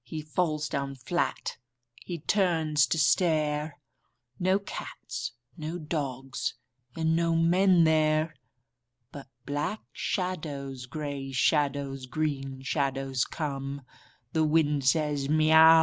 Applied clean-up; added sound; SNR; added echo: none; none; none; none.